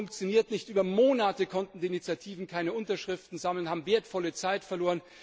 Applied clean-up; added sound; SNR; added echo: none; none; none; none.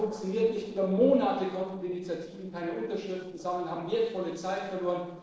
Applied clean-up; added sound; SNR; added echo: neural separator model SepFormer DNS4.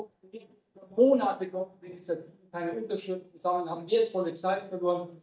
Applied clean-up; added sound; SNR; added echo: neural mask model DeepFilterNet 3.